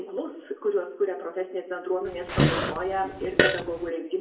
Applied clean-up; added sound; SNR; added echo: none; Fart; -4 dB; reverberation time 0.7 s.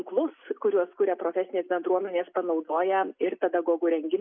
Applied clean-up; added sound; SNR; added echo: none; none; none; none.